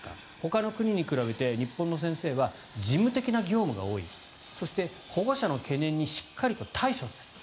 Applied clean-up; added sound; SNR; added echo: none; Fixed-wing aircraft, airplane; 19 dB; none.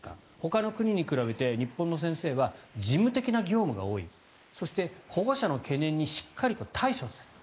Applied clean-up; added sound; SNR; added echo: neural mask model Resemble Enhance denoiser.